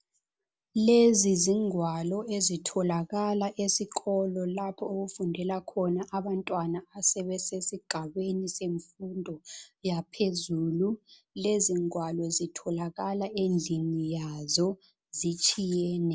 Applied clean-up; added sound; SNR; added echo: none; none; none; none.